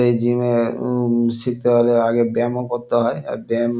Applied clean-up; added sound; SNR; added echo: none; none; none; none.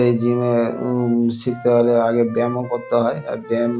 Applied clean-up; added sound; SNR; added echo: none; Wind instrument, woodwind instrument; 19 dB; none.